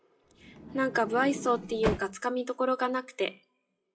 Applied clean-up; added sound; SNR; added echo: classical method WPE with log-MMSE.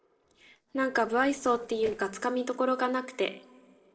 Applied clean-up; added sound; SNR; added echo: neural separator model SepFormer DNS4.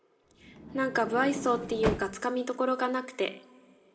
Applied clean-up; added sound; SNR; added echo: none; Sliding door; 6 dB; reverberation time 1.6 s.